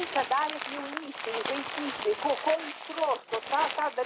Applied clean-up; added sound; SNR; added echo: none; Crumpling, crinkling; 6 dB; none.